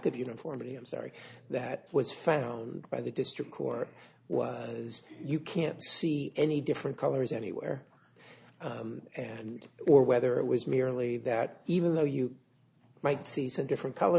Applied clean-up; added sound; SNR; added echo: none; none; none; none.